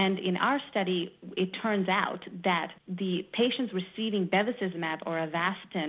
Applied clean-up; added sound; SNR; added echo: none; none; none; none.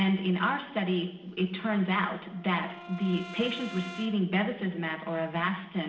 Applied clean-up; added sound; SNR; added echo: none; Brass instrument; 17 dB; reverberation time 1.1 s.